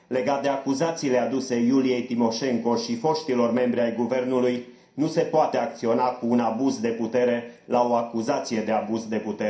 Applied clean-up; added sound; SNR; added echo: none; none; none; reverberation time 0.5 s.